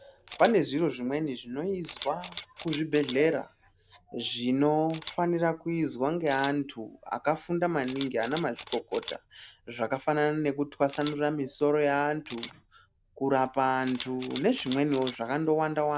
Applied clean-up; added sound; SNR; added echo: none; Camera; 17 dB; none.